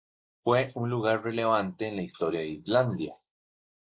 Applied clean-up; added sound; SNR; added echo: neural mask model Resemble Enhance denoiser.